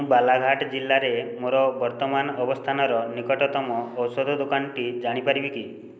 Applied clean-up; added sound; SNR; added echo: none; none; none; none.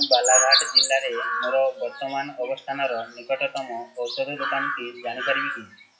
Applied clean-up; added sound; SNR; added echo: classical method WPE with log-MMSE.